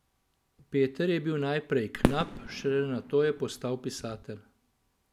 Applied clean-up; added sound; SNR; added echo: none; Fireworks; 4 dB; none.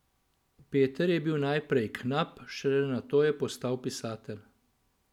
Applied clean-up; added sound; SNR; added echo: none; none; none; none.